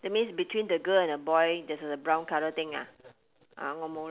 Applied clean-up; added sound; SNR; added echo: none; none; none; none.